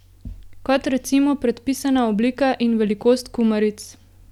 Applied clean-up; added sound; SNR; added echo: none; none; none; none.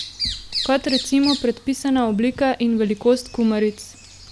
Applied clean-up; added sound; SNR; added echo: none; Bird vocalization, bird call, bird song; 11 dB; none.